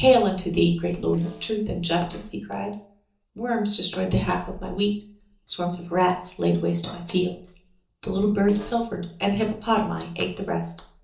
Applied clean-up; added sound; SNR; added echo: neural separator model SepFormer DNS4.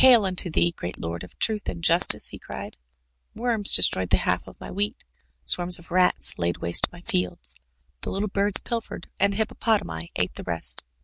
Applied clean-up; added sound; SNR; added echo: none; none; none; none.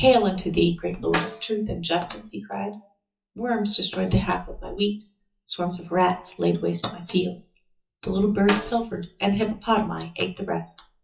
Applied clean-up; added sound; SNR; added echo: classical method WPE with log-MMSE.